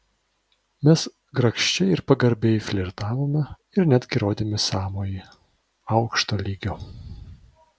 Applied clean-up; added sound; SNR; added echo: none; none; none; none.